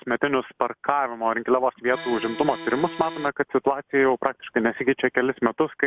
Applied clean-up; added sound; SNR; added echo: none; Accordion; 11 dB; none.